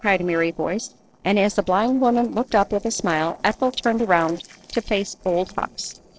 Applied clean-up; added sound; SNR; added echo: neural separator model SepFormer DNS4.